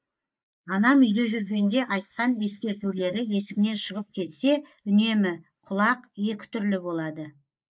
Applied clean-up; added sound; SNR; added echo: neural mask model Resemble Enhance denoiser.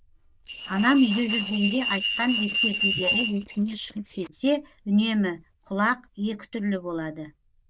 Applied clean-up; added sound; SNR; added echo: neural diffusion model UNIVERSE++.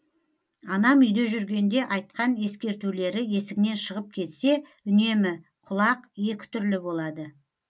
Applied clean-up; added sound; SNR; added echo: none; none; none; none.